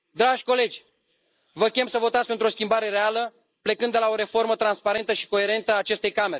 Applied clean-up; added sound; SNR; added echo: neural mask model Resemble Enhance denoiser.